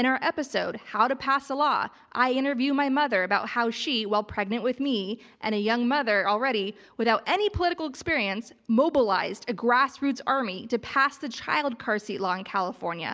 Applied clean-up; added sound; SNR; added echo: none; none; none; none.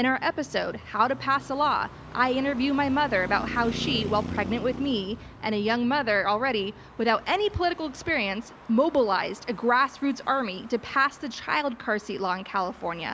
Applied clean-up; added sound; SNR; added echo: none; Traffic noise, roadway noise; 14 dB; none.